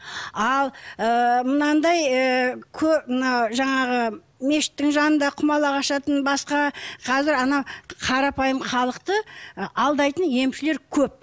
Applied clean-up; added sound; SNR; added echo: none; none; none; none.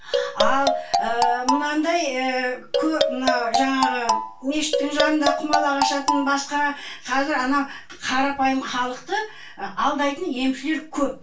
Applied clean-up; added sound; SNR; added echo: none; Marimba, xylophone; 0 dB; reverberation time 0.2 s.